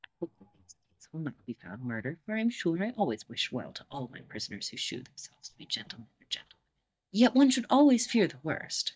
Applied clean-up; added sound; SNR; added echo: neural mask model DeepFilterNet 3.